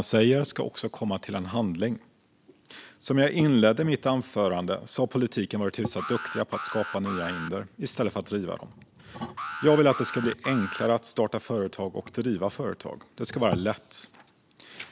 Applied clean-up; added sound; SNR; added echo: none; Alarm; 9 dB; none.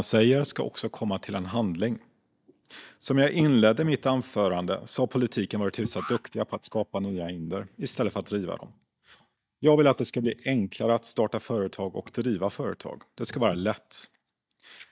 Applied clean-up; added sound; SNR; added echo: neural mask model DeepFilterNet 3.